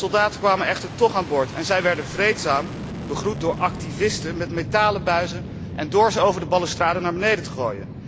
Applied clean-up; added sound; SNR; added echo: none; Fixed-wing aircraft, airplane; 10 dB; none.